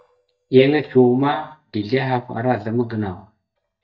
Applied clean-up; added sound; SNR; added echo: neural mask model DeepFilterNet 3.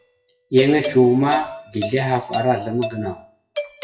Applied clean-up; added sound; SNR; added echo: classical method WPE with log-MMSE.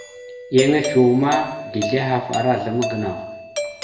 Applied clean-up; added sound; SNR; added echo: none; Doorbell; 8 dB; reverberation time 1.0 s.